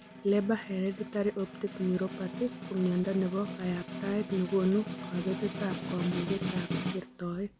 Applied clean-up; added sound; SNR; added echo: none; Snare drum; 7 dB; none.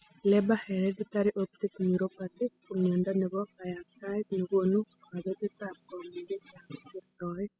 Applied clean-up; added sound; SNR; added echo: classical method spectral subtraction.